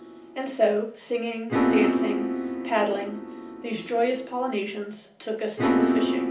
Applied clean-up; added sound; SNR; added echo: none; Piano; -1 dB; reverberation time 0.4 s.